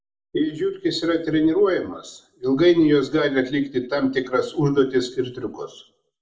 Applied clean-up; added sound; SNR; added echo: none; none; none; reverberation time 0.4 s.